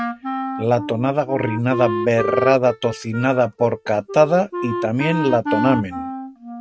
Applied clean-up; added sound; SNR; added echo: neural mask model RNNoise.